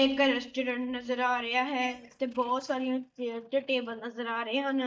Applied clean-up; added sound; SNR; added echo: neural mask model DeepFilterNet 3.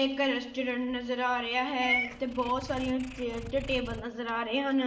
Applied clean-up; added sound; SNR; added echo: none; Meow / Purr; 9 dB; reverberation time 0.8 s.